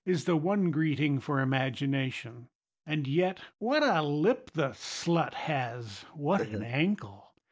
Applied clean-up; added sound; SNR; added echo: neural mask model DeepFilterNet 3.